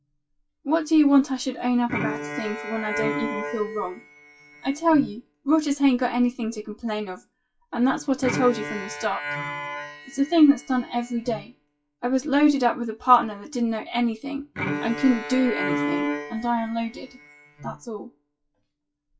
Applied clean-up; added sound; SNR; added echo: classical method WPE with log-MMSE.